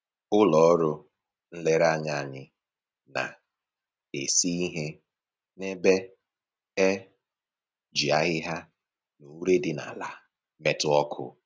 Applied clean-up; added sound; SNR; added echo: none; none; none; none.